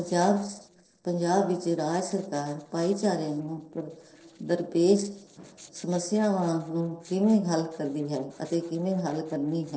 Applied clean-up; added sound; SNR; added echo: neural separator model SepFormer DNS4.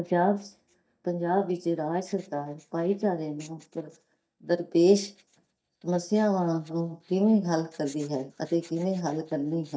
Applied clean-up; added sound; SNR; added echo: neural mask model DeepFilterNet 3.